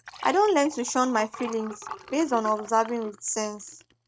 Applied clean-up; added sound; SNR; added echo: neural mask model RNNoise.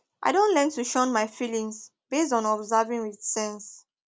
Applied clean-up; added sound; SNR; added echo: none; none; none; none.